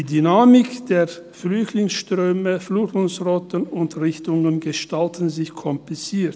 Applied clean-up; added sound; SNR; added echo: none; none; none; none.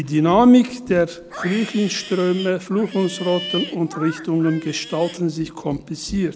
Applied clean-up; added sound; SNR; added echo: none; Livestock, farm animals, working animals; 15 dB; none.